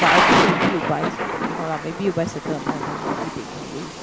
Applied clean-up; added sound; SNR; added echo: none; Thunder / Rain; -4 dB; none.